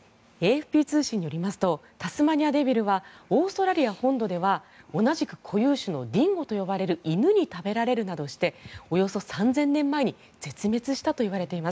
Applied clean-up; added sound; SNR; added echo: none; none; none; none.